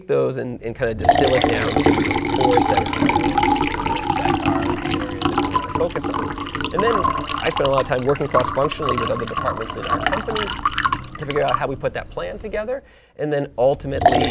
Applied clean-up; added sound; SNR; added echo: none; Liquid; -3 dB; none.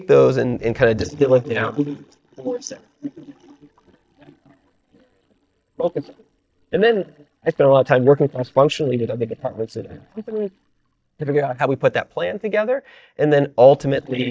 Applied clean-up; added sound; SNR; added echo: neural mask model DeepFilterNet 3.